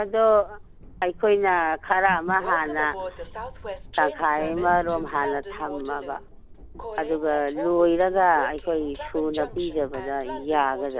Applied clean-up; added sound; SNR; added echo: none; Train; 12 dB; none.